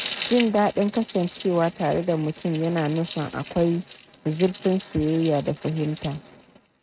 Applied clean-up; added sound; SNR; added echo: neural mask model RNNoise.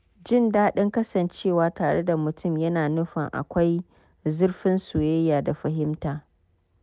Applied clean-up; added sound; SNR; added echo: none; none; none; none.